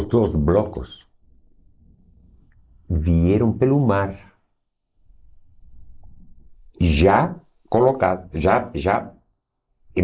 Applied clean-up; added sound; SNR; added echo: neural mask model Resemble Enhance denoiser.